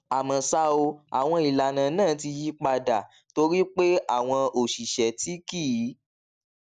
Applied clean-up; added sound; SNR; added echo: none; none; none; none.